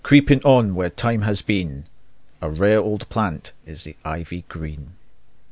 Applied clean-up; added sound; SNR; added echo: none; none; none; none.